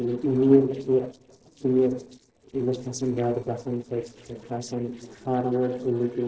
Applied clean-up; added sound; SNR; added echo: neural separator model SepFormer DNS4.